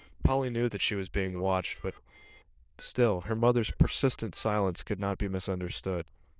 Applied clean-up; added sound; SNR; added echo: neural diffusion model UNIVERSE++.